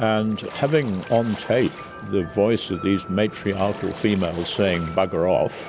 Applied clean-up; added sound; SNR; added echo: none; Splash, splatter + Wind chime; 17 dB; none.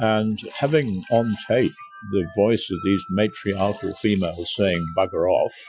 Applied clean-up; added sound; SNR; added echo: classical method Wiener filter.